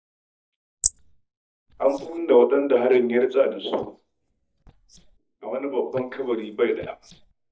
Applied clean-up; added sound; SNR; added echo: neural mask model DeepFilterNet 3.